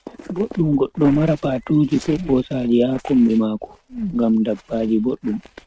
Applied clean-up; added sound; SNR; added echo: neural mask model RNNoise.